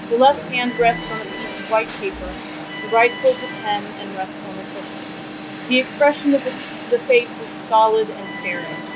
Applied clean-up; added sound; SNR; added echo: none; Alarm; 10 dB; none.